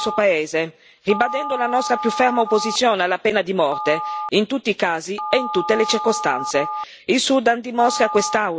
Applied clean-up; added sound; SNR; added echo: none; Telephone; 9 dB; none.